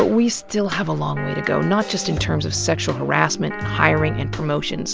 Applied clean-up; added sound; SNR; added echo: none; Piano; 12 dB; none.